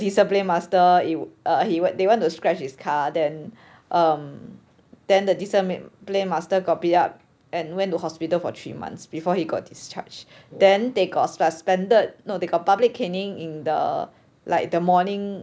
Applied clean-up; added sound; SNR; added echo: none; none; none; none.